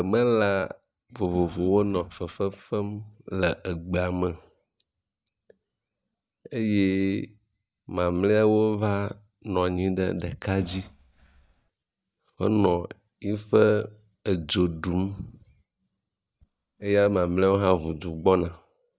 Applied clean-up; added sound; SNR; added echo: neural mask model DeepFilterNet 3.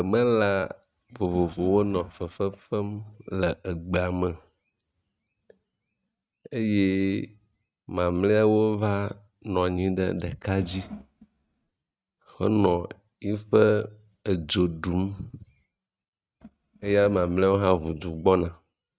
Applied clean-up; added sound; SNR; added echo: neural mask model RNNoise.